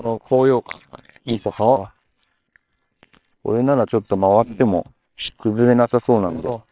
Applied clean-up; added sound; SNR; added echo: neural separator model SepFormer WHAM!.